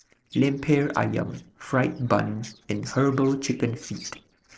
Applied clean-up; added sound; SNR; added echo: neural separator model SepFormer DNS4.